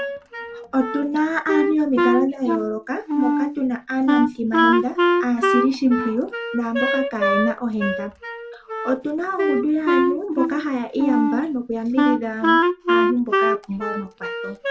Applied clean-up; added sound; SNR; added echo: none; Wind instrument, woodwind instrument; -1 dB; reverberation time 0.2 s.